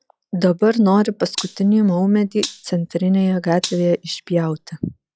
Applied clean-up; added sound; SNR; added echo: classical method log-MMSE.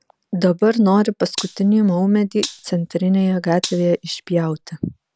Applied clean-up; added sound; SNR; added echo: none; Gunshot, gunfire; 15 dB; none.